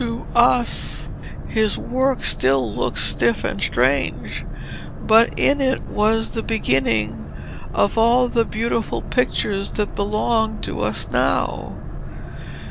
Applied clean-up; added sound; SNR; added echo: none; Boat, Water vehicle; 8 dB; none.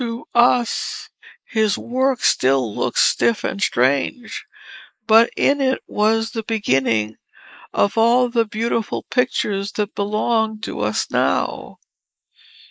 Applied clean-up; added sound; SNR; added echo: neural mask model Resemble Enhance denoiser.